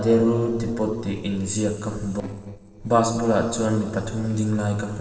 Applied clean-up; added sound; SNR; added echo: neural separator model SepFormer DNS4.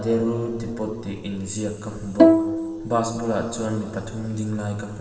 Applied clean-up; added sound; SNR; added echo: none; Bowed string instrument; -5 dB; reverberation time 2.6 s.